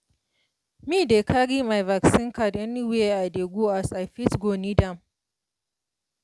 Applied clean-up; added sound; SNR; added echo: none; none; none; none.